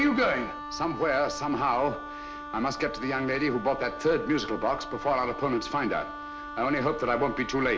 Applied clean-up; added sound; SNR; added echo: none; Wind instrument, woodwind instrument; 11 dB; none.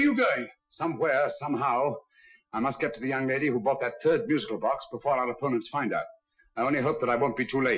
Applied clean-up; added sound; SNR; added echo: classical method Wiener filter.